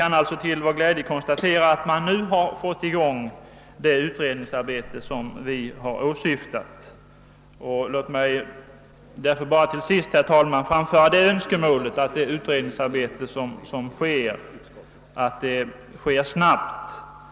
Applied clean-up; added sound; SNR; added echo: none; Splash, splatter; 20 dB; none.